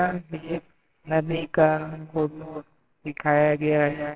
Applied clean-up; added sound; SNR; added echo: neural separator model SepFormer WHAMR!.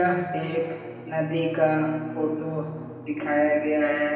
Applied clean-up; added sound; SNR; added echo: none; Drum; 16 dB; reverberation time 2.6 s.